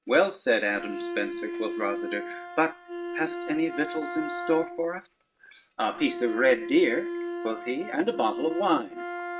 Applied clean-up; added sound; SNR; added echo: neural mask model RNNoise.